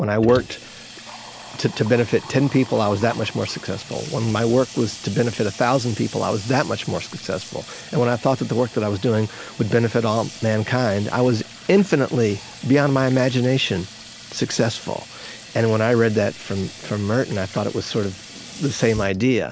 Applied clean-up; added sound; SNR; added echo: none; Sink (filling or washing) / Water tap, faucet; 17 dB; none.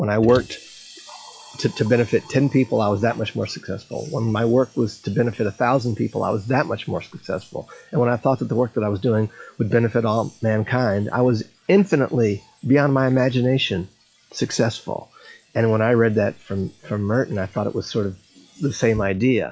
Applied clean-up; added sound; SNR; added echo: classical method log-MMSE.